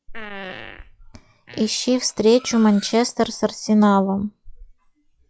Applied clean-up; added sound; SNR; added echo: classical method log-MMSE.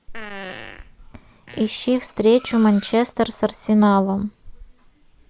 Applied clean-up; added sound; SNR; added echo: none; Cutlery, silverware + Fart; 19 dB; none.